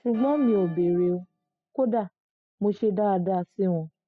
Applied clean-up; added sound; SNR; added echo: classical method spectral subtraction.